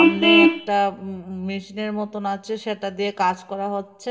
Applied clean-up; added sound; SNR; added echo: none; Vehicle horn, car horn, honking; -2 dB; reverberation time 0.5 s.